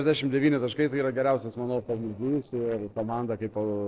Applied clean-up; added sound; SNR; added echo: neural separator model SepFormer DNS4.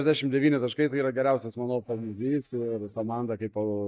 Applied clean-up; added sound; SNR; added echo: neural mask model DeepFilterNet 3.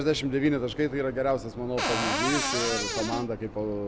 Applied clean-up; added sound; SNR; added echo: none; Cupboard open or close; 1 dB; none.